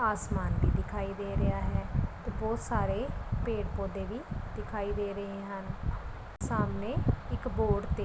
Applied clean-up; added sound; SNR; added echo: none; none; none; none.